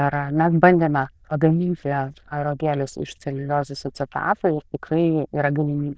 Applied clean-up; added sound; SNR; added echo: neural diffusion model UNIVERSE++.